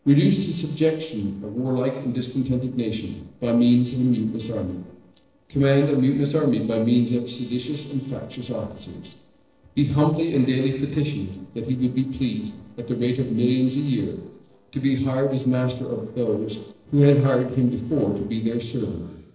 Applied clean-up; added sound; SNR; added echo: neural separator model SepFormer DNS4.